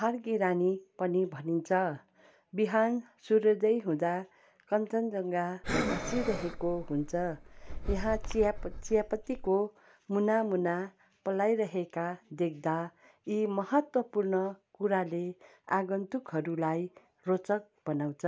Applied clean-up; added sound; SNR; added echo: none; Breathing; 5 dB; none.